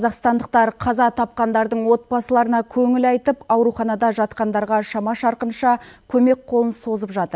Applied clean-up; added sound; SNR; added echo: none; none; none; none.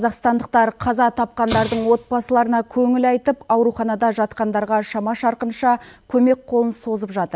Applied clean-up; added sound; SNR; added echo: none; Explosion; 14 dB; none.